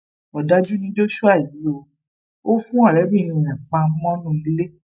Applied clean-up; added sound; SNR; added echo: neural mask model DeepFilterNet 3.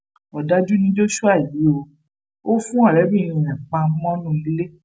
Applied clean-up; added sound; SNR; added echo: none; none; none; none.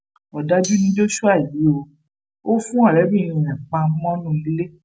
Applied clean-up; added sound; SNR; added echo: none; Tambourine; 14 dB; none.